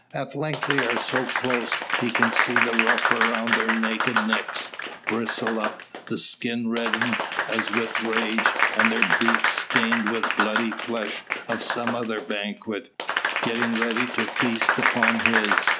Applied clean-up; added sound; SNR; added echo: none; Applause; -3 dB; none.